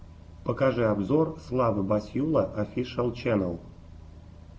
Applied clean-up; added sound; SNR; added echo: none; none; none; none.